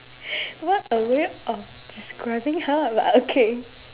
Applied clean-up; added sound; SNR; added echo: none; none; none; none.